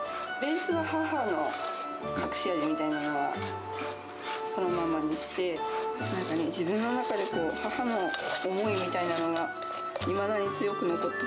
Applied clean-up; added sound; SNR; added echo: none; none; none; none.